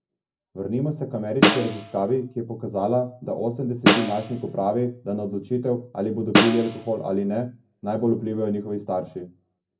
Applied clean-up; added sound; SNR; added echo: none; Snare drum; 0 dB; reverberation time 0.4 s.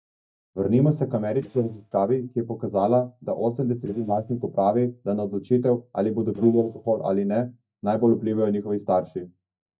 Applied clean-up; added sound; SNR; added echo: neural mask model DeepFilterNet 3.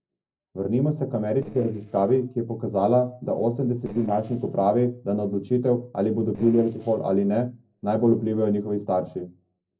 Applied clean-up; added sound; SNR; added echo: neural separator model SepFormer DNS4.